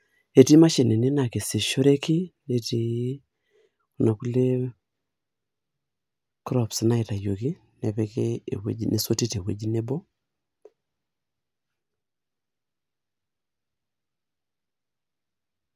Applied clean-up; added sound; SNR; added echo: none; none; none; none.